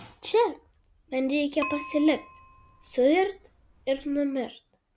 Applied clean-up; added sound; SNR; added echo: none; Bicycle; 6 dB; none.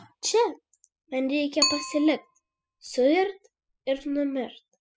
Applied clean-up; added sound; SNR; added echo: classical method spectral subtraction.